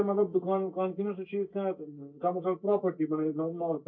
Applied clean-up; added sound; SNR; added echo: neural mask model DeepFilterNet 3.